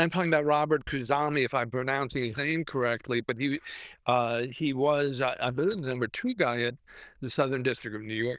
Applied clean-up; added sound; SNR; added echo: neural diffusion model UNIVERSE++.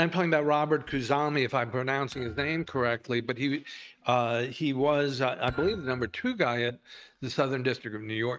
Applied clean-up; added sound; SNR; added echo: neural mask model RNNoise.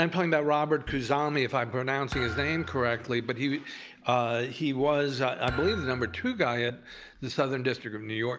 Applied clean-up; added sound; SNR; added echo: none; Thump, thud; 12 dB; none.